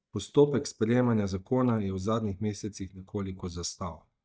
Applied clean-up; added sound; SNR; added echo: neural mask model DeepFilterNet 3.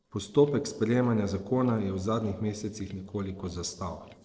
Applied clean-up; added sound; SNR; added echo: neural separator model SepFormer DNS4.